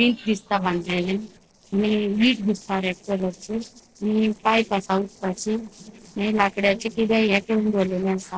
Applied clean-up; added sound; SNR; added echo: neural separator model SepFormer DNS4.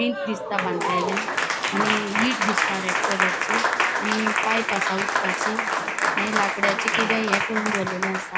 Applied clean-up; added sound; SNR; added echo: none; Applause; -4 dB; none.